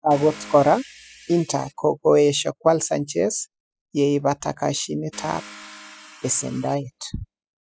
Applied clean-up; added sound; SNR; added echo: classical method spectral subtraction.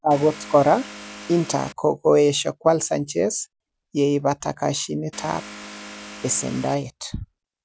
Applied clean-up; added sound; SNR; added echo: none; Vehicle; 15 dB; none.